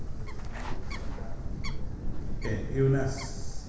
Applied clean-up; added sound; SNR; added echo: none; Bird; -3 dB; reverberation time 1.1 s.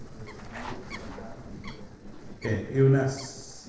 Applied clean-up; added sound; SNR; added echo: neural separator model SepFormer DNS4.